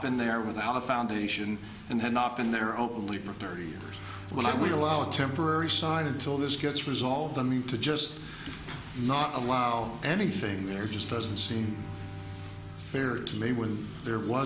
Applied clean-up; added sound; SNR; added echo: none; Bowed string instrument; 15 dB; none.